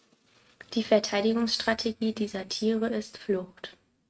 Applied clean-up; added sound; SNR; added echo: neural mask model RNNoise.